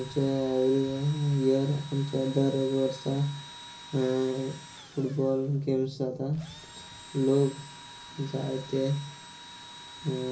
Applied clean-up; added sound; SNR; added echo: none; Engine / Drill; 17 dB; reverberation time 0.5 s.